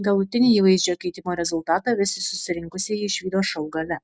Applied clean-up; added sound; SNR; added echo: none; none; none; none.